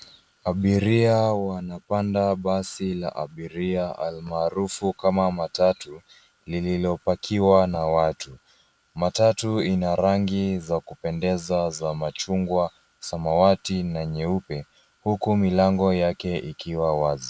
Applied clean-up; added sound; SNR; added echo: none; none; none; none.